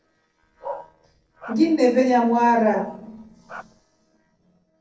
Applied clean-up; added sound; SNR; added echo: neural separator model SepFormer DNS4.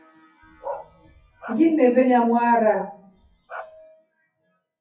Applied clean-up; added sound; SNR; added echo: classical method WPE with log-MMSE.